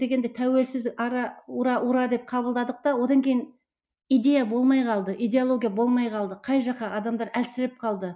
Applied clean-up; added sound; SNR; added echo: none; none; none; none.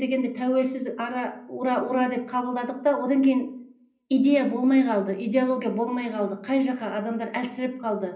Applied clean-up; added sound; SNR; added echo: none; none; none; reverberation time 0.5 s.